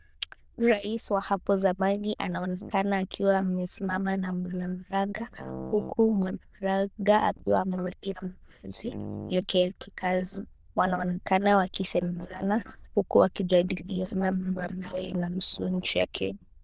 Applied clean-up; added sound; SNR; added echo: neural diffusion model UNIVERSE++.